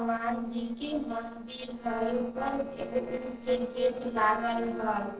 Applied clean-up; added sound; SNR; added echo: neural separator model SepFormer DNS4.